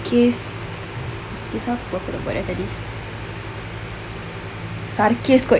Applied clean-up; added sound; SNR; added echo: none; none; none; none.